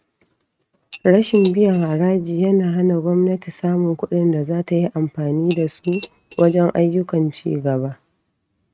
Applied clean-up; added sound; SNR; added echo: neural mask model RNNoise.